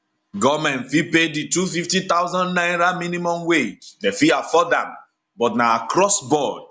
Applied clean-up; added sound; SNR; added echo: none; none; none; none.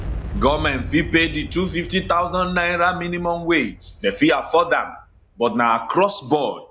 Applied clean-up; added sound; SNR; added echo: none; Boom; 13 dB; none.